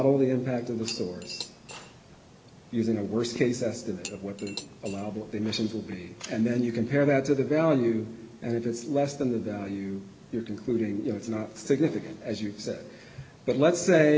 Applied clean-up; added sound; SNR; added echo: none; Cutlery, silverware / Dishes, pots, and pans; 17 dB; none.